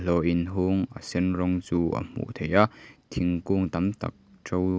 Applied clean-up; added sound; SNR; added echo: none; none; none; none.